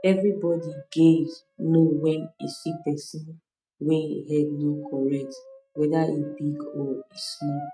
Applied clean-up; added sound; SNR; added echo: neural mask model RNNoise.